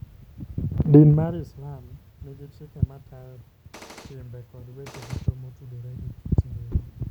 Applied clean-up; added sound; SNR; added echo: none; Gunshot, gunfire; 19 dB; none.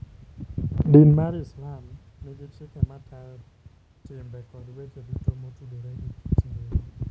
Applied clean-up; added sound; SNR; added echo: none; none; none; none.